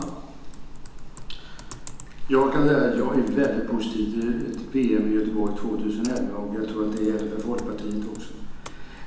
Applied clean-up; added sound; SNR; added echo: none; Computer keyboard; 6 dB; reverberation time 1.1 s.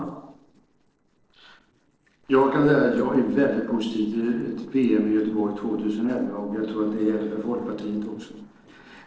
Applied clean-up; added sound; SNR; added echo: neural separator model SepFormer DNS4.